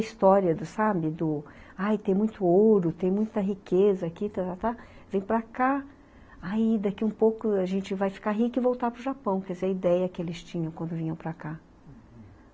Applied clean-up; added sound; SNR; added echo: none; none; none; none.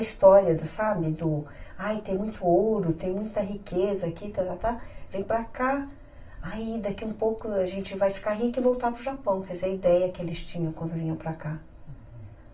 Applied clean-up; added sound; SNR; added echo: none; none; none; reverberation time 0.2 s.